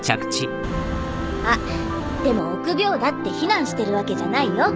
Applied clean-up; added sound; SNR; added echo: none; Wind; 6 dB; none.